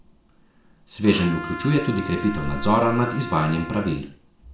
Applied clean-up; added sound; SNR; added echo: none; Trumpet; 12 dB; reverberation time 0.4 s.